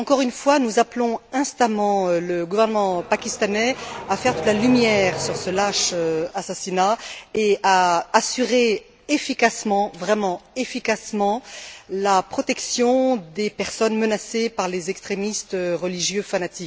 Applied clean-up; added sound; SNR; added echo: none; Accelerating, revving, vroom; 10 dB; none.